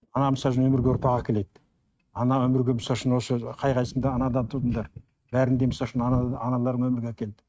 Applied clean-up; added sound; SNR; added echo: neural mask model RNNoise.